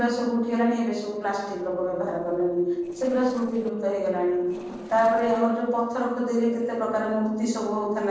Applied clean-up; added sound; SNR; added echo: neural separator model SepFormer DNS4.